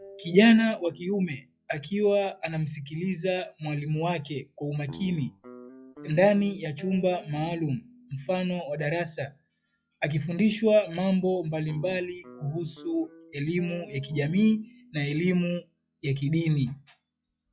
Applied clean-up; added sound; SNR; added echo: classical method log-MMSE.